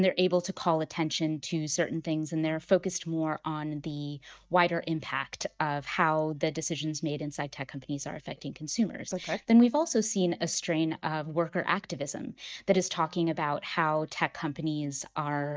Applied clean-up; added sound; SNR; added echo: neural mask model DeepFilterNet 3.